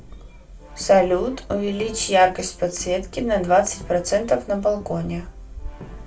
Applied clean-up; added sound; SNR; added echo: none; Brass instrument; 18 dB; reverberation time 0.2 s.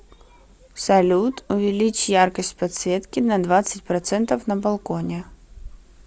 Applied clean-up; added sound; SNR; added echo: none; none; none; none.